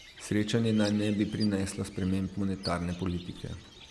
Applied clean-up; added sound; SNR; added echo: none; Bird; 17 dB; none.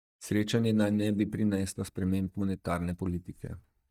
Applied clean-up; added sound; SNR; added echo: neural mask model DeepFilterNet 3.